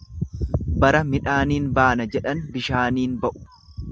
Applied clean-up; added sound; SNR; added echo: none; none; none; none.